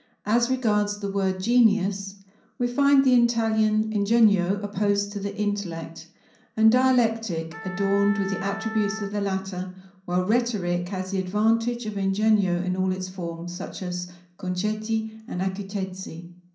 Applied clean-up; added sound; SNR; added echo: none; Wind instrument, woodwind instrument; 13 dB; reverberation time 0.6 s.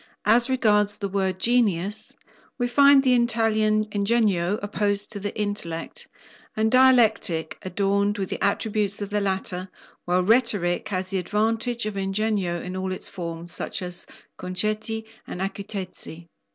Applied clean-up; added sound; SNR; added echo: none; none; none; none.